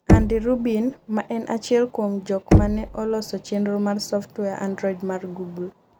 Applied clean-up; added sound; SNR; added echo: none; Knock; 0 dB; none.